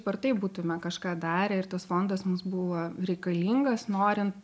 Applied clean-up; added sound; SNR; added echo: none; none; none; none.